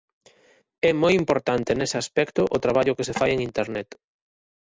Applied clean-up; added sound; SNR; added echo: none; Tap / Wood; 12 dB; none.